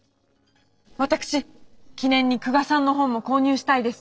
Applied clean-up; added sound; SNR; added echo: neural separator model SepFormer DNS4.